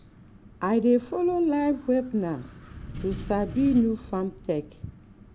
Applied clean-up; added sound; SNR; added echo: none; Wind; 15 dB; none.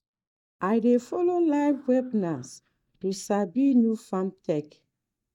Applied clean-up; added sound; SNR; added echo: neural mask model DeepFilterNet 3.